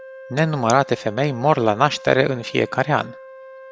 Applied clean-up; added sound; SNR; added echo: none; Wind instrument, woodwind instrument; 18 dB; none.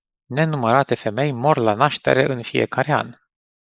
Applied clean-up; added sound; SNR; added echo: neural mask model Resemble Enhance denoiser.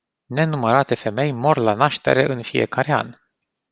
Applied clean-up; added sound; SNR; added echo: none; none; none; none.